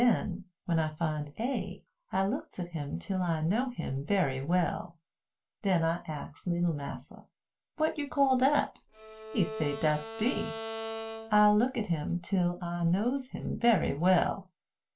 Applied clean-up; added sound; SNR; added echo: none; Bowed string instrument; 10 dB; reverberation time 0.2 s.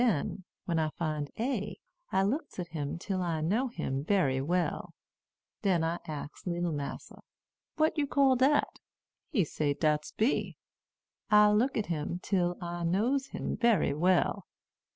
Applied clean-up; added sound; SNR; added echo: none; none; none; none.